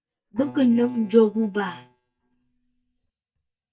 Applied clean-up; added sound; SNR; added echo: neural mask model DeepFilterNet 3.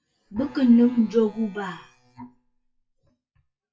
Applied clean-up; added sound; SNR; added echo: classical method WPE with log-MMSE.